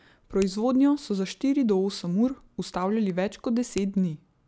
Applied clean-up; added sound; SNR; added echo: none; Finger snapping; 20 dB; none.